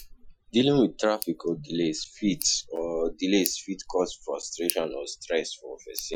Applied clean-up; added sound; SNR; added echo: classical method Wiener filter.